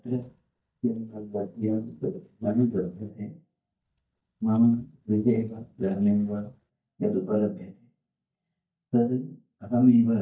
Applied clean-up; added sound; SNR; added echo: neural mask model DeepFilterNet 3.